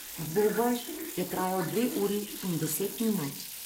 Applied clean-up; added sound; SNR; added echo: neural mask model Resemble Enhance denoiser.